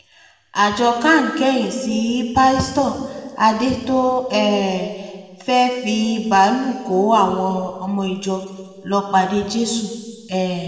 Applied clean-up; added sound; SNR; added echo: none; none; none; reverberation time 1.5 s.